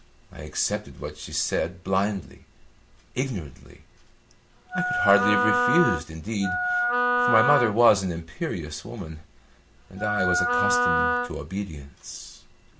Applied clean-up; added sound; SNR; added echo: none; Wind instrument, woodwind instrument; -3 dB; none.